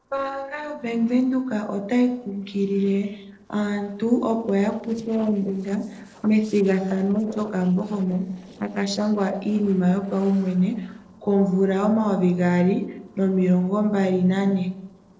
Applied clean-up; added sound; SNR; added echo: neural separator model SepFormer DNS4.